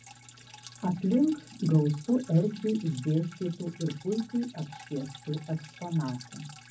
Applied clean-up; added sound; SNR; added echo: none; Drip; 20 dB; reverberation time 0.4 s.